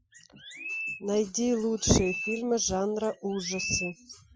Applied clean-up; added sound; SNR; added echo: classical method Wiener filter.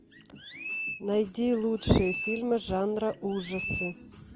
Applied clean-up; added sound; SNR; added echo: none; Chirp, tweet; 10 dB; none.